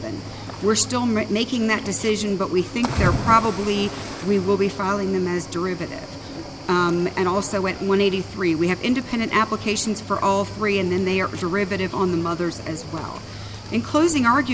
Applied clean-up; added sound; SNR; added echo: none; Cricket / Waves, surf; 10 dB; none.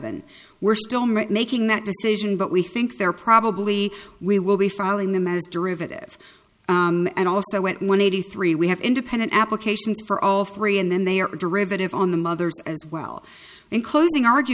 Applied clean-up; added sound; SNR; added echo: none; none; none; none.